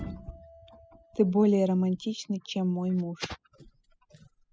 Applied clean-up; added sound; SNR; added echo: classical method spectral subtraction.